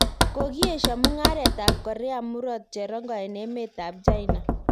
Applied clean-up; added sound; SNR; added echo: none; Knock; -5 dB; none.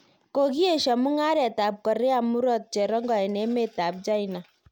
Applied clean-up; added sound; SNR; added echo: none; none; none; none.